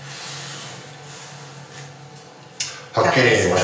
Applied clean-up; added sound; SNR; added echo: none; none; none; reverberation time 0.5 s.